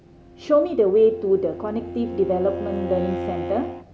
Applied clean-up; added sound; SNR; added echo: none; Bowed string instrument; 9 dB; none.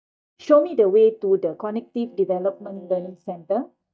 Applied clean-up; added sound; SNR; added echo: neural mask model DeepFilterNet 3.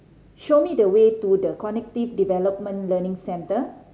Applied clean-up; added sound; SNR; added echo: none; none; none; none.